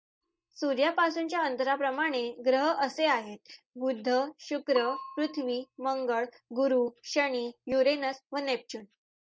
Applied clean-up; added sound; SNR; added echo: neural mask model DeepFilterNet 3.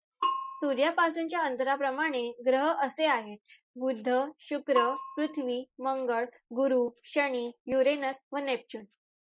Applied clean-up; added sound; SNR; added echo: classical method Wiener filter.